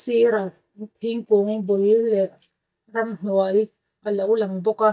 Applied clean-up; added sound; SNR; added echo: neural mask model DeepFilterNet 3.